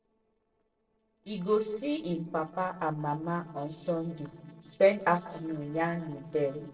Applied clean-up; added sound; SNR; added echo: neural separator model SepFormer DNS4.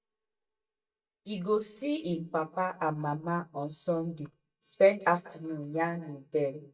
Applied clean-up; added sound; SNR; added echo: neural mask model DeepFilterNet 3.